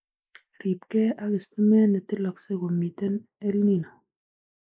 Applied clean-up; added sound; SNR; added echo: neural mask model Resemble Enhance denoiser.